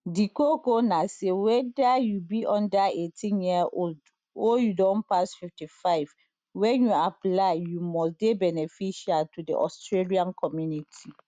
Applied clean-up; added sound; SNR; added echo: none; none; none; none.